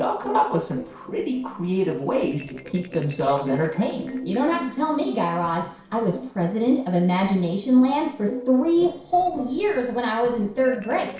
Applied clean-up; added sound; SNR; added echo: neural separator model SepFormer DNS4.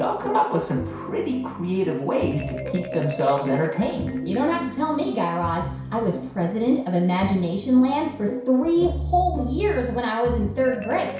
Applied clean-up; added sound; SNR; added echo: none; Marimba, xylophone; 18 dB; reverberation time 0.6 s.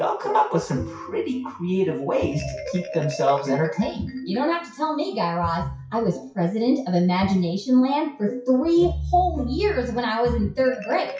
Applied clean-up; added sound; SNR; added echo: classical method WPE with log-MMSE.